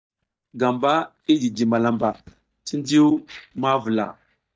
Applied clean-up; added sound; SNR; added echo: neural mask model DeepFilterNet 3.